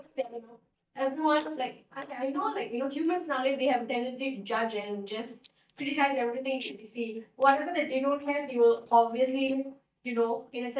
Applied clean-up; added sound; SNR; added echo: neural mask model DeepFilterNet 3.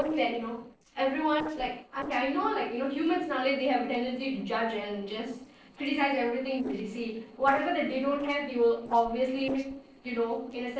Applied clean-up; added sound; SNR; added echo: neural separator model SepFormer DNS4.